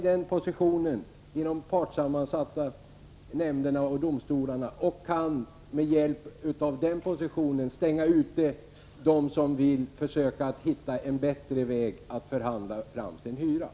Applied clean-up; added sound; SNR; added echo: none; none; none; none.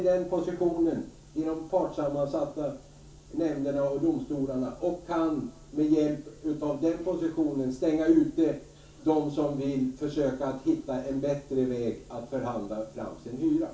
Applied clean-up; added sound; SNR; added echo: none; none; none; reverberation time 0.3 s.